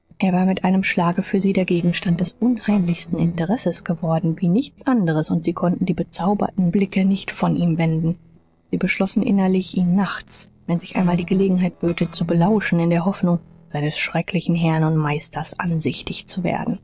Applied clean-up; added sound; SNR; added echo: neural separator model SepFormer DNS4.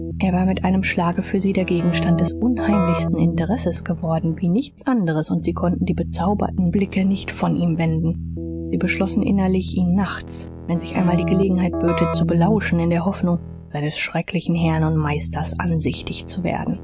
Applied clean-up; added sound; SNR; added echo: none; Keyboard (musical); 7 dB; none.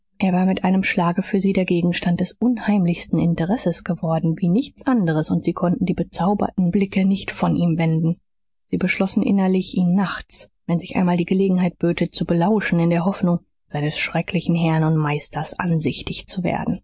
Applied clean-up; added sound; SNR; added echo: none; none; none; none.